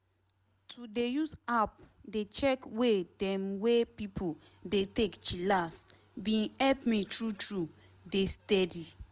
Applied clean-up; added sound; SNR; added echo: none; none; none; none.